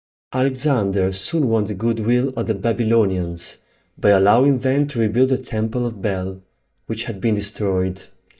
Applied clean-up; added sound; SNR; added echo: neural mask model DeepFilterNet 3.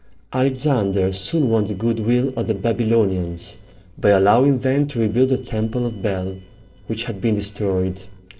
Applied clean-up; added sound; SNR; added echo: neural separator model SepFormer DNS4.